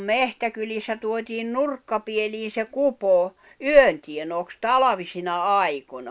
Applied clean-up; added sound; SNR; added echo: none; none; none; none.